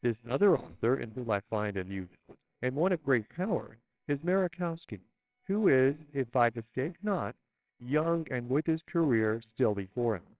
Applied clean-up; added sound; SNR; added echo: neural separator model SepFormer WHAMR!.